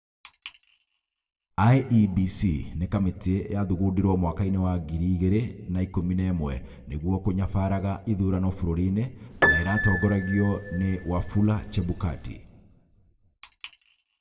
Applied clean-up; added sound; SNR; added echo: none; Piano; 4 dB; reverberation time 1.0 s.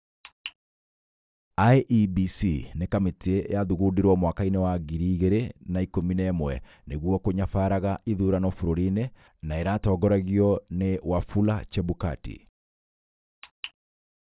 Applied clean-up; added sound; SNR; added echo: none; none; none; none.